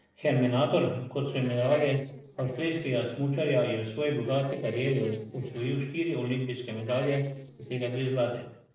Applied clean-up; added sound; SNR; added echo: neural separator model SepFormer DNS4.